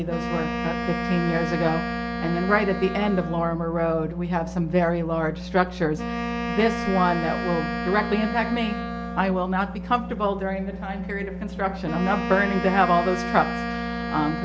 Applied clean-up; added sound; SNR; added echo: none; Wind instrument, woodwind instrument; 7 dB; reverberation time 0.2 s.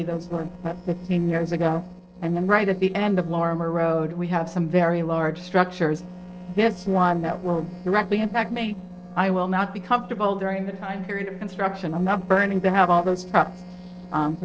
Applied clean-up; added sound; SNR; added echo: neural separator model SepFormer DNS4.